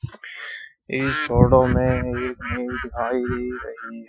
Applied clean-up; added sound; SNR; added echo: classical method Wiener filter.